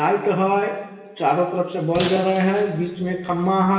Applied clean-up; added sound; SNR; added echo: none; Shatter; 15 dB; reverberation time 1.2 s.